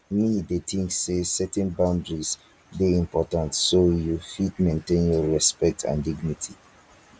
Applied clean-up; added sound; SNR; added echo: none; none; none; none.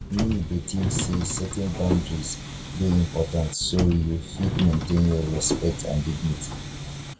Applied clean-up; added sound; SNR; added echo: none; Subway, metro, underground; 6 dB; reverberation time 0.2 s.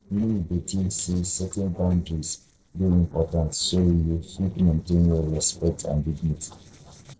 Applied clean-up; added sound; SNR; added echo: neural separator model SepFormer DNS4.